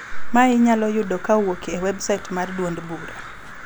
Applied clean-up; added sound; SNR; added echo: none; Crow; 17 dB; none.